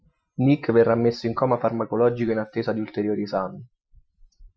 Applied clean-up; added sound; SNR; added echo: classical method Wiener filter.